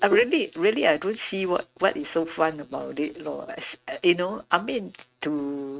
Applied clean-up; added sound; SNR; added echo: neural mask model RNNoise.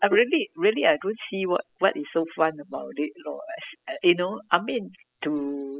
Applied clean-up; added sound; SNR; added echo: classical method spectral subtraction.